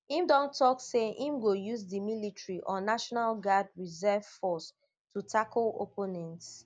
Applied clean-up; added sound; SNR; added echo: none; none; none; none.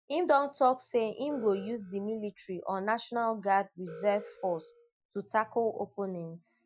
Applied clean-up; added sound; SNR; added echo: classical method Wiener filter.